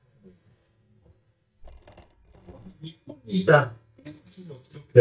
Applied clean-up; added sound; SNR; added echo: neural mask model DeepFilterNet 3.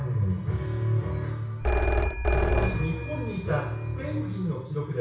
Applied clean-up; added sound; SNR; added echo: none; Telephone; -1 dB; reverberation time 0.6 s.